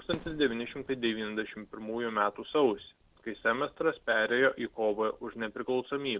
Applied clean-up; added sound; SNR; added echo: none; Fireworks; 17 dB; none.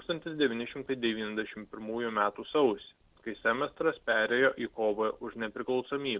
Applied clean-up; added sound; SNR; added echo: none; none; none; none.